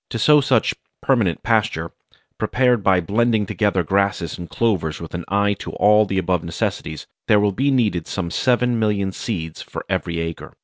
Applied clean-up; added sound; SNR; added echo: none; none; none; none.